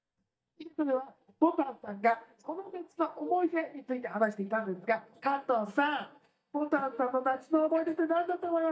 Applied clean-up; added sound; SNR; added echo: neural mask model DeepFilterNet 3.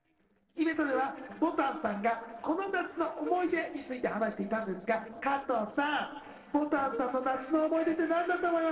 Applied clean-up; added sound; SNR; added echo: neural separator model SepFormer DNS4.